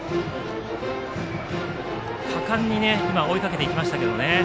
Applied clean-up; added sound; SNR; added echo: none; none; none; none.